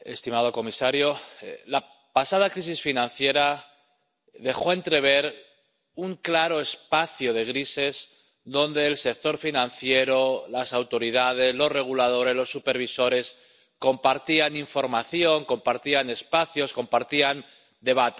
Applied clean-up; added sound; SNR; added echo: none; none; none; none.